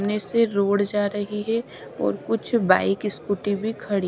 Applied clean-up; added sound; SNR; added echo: none; Crowd; 19 dB; none.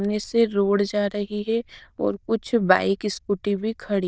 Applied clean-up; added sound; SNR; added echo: neural diffusion model UNIVERSE++.